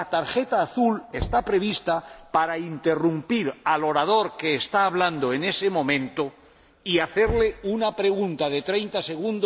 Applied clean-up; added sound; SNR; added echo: none; Knock; 15 dB; none.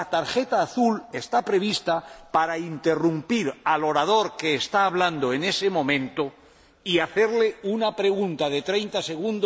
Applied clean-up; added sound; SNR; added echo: none; none; none; none.